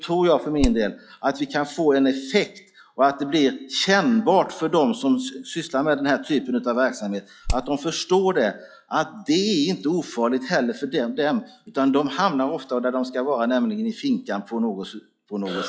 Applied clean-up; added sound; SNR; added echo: classical method log-MMSE.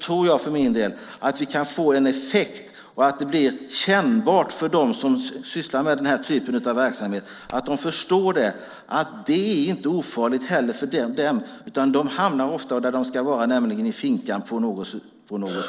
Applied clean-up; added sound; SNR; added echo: neural separator model SepFormer DNS4.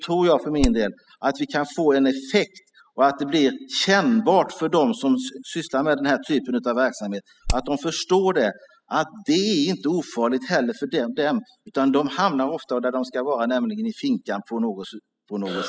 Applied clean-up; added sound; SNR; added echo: classical method spectral subtraction.